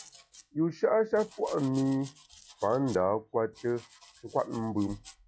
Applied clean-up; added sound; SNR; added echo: classical method log-MMSE.